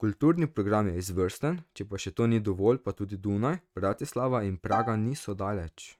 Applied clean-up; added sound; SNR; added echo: neural mask model RNNoise.